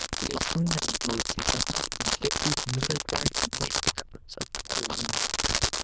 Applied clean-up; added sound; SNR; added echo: neural diffusion model UNIVERSE++.